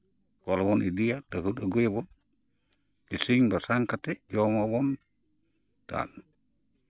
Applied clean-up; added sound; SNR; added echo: none; none; none; none.